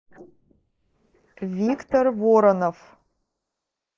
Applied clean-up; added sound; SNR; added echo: neural mask model Resemble Enhance denoiser.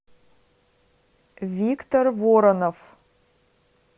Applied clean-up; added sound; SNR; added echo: none; none; none; none.